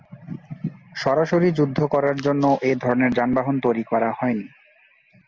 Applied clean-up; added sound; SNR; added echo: none; none; none; none.